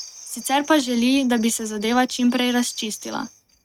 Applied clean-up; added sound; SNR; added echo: neural mask model RNNoise.